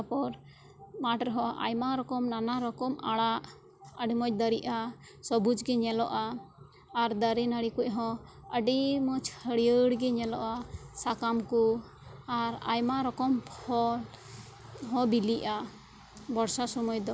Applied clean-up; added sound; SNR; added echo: none; none; none; none.